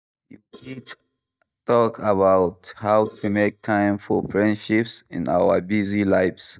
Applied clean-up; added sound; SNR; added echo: neural mask model DeepFilterNet 3.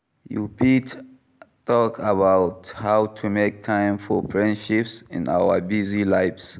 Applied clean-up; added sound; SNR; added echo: none; none; none; none.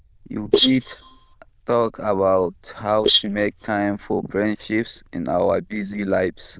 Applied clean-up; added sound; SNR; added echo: neural diffusion model UNIVERSE++.